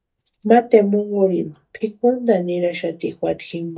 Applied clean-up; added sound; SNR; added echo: neural mask model DeepFilterNet 3.